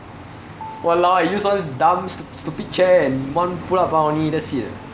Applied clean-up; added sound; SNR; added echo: none; Telephone; 19 dB; none.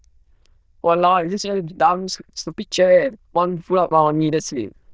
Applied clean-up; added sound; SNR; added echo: neural diffusion model UNIVERSE++.